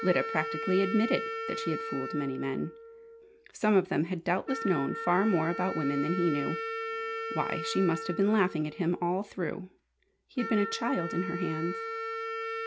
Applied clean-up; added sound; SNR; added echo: none; Wind instrument, woodwind instrument; 7 dB; none.